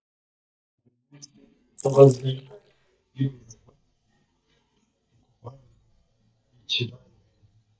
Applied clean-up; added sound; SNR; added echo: neural mask model DeepFilterNet 3.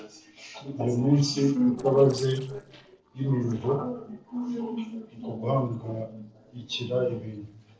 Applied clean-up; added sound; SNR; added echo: neural separator model SepFormer DNS4.